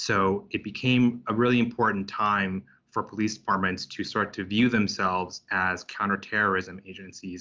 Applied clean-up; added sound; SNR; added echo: none; none; none; none.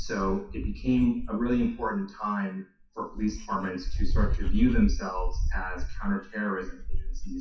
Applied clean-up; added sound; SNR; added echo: classical method WPE with log-MMSE.